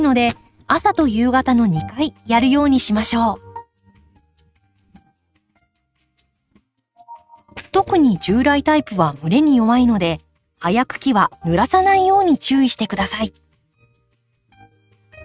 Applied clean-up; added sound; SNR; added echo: neural mask model RNNoise.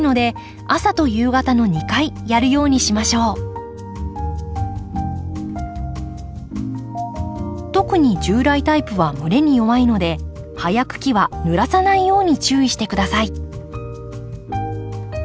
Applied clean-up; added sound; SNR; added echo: none; none; none; none.